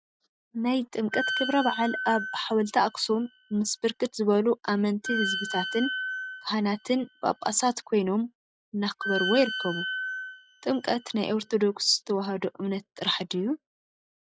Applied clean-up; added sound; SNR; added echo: classical method log-MMSE.